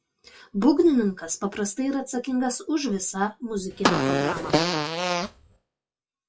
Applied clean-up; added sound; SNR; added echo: classical method WPE with log-MMSE.